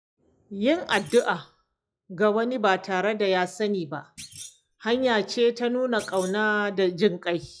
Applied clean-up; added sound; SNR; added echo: classical method log-MMSE.